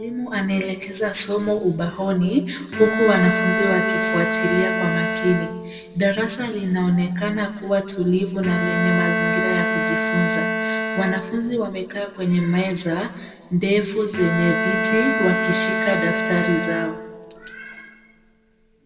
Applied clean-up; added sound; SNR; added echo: none; Bowed string instrument; 3 dB; reverberation time 1.7 s.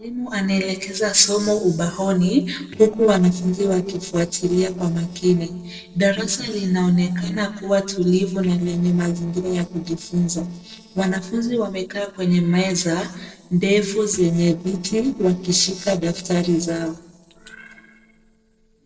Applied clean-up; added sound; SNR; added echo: neural separator model SepFormer DNS4.